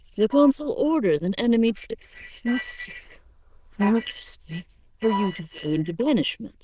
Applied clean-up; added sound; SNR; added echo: neural diffusion model UNIVERSE++.